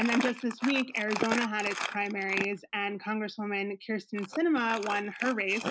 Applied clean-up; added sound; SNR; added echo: none; Crumpling, crinkling; 7 dB; none.